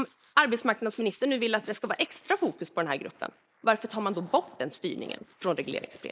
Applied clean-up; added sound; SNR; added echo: neural mask model Resemble Enhance denoiser.